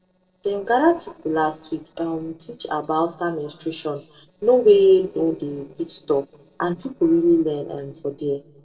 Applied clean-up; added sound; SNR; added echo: neural separator model SepFormer DNS4.